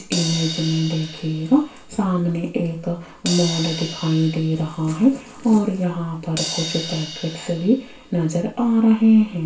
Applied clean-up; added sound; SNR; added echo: none; Crash cymbal; 13 dB; reverberation time 0.3 s.